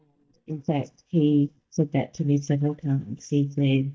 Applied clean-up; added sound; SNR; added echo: neural mask model DeepFilterNet 3.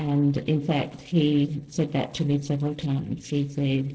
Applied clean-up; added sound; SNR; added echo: neural separator model SepFormer DNS4.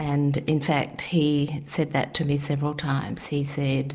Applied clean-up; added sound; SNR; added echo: none; none; none; none.